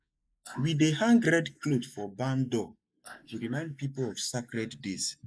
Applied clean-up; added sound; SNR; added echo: neural mask model Resemble Enhance denoiser.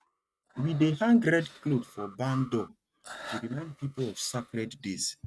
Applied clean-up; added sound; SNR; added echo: neural mask model RNNoise.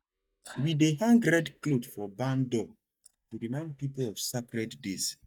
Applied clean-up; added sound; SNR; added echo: neural mask model DeepFilterNet 3.